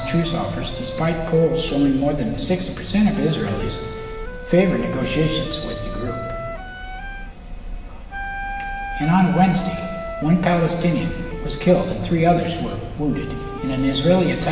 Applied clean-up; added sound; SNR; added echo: none; Wind instrument, woodwind instrument; 12 dB; reverberation time 1.6 s.